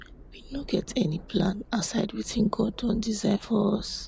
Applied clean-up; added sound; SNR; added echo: none; Thunder / Rain; 16 dB; none.